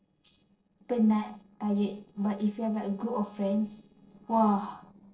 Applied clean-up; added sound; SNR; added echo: neural separator model SepFormer DNS4.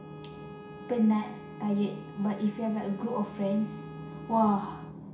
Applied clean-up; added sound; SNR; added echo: none; Bowed string instrument; 18 dB; reverberation time 0.5 s.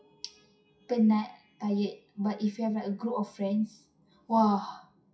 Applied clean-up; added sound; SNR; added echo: classical method WPE with log-MMSE.